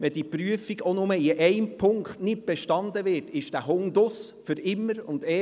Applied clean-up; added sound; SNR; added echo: none; none; none; none.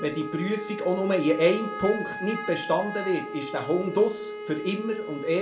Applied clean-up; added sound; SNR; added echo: none; Wind instrument, woodwind instrument; 9 dB; reverberation time 0.3 s.